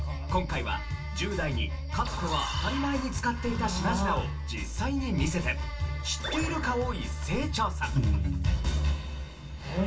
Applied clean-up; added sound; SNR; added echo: none; none; none; reverberation time 0.2 s.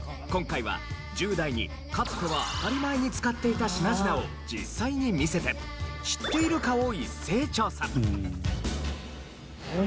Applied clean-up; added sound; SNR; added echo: none; none; none; none.